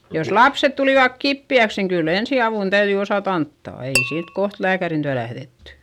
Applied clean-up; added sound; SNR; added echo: none; Tap / Glass; 7 dB; none.